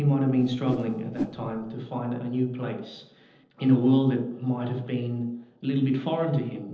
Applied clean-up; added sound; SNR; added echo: neural separator model SepFormer DNS4.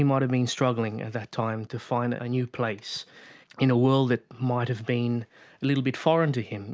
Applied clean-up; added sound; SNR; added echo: none; none; none; none.